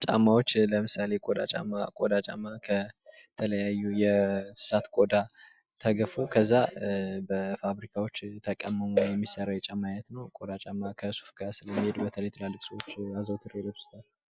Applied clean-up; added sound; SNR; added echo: none; none; none; none.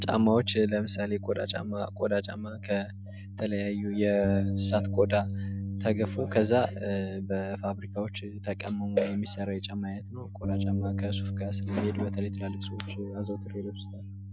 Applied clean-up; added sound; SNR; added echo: none; Bass guitar; 5 dB; none.